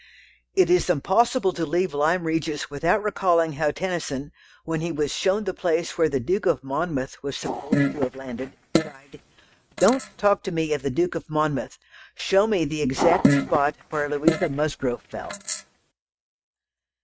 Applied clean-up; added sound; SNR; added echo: neural mask model RNNoise.